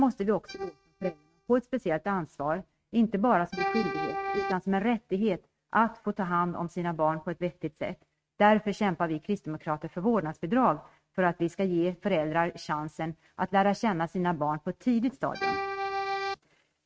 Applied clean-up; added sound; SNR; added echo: neural mask model RNNoise.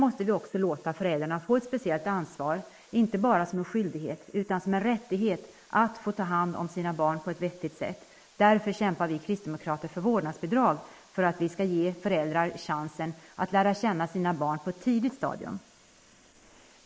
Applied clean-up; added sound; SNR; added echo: neural mask model Resemble Enhance denoiser.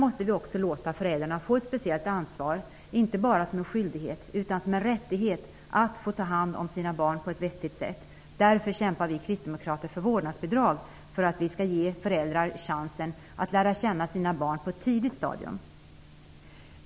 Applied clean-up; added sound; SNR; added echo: none; none; none; none.